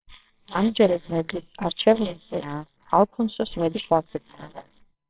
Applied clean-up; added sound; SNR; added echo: neural separator model SepFormer WHAMR!.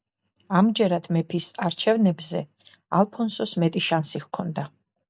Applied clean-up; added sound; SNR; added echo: none; none; none; none.